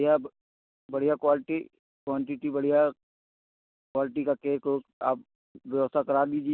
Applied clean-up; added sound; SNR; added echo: none; none; none; none.